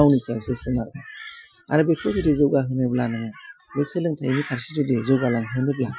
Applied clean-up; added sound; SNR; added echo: classical method Wiener filter.